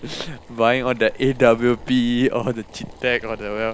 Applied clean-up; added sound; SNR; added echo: none; Boiling; 18 dB; none.